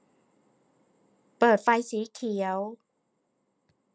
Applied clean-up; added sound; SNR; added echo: none; none; none; none.